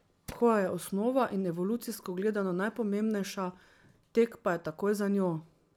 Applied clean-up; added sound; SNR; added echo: none; Tools; 17 dB; none.